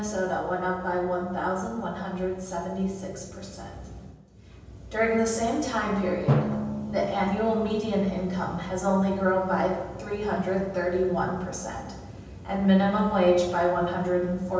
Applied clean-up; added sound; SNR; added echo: none; Drum; 11 dB; reverberation time 1.0 s.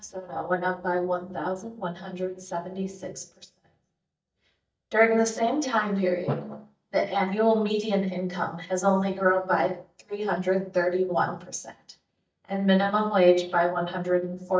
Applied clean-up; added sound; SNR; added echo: neural mask model DeepFilterNet 3.